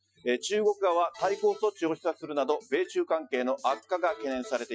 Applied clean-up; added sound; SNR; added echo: classical method Wiener filter.